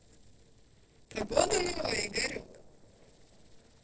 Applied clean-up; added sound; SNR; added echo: neural separator model SepFormer DNS4.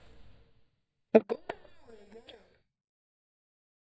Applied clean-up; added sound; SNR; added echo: neural mask model DeepFilterNet 3.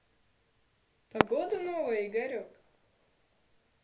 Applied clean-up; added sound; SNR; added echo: none; Fireworks; 3 dB; reverberation time 0.3 s.